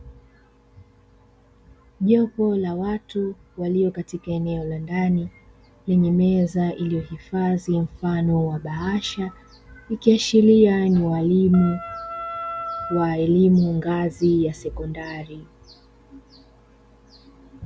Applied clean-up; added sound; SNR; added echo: none; Wind instrument, woodwind instrument; 10 dB; none.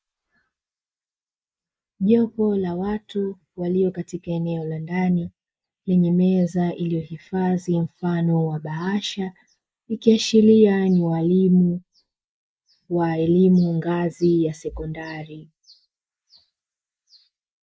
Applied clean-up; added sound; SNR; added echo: neural mask model Resemble Enhance denoiser.